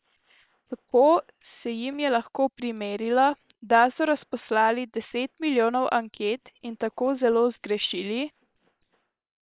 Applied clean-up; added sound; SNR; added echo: neural separator model SepFormer WHAM!.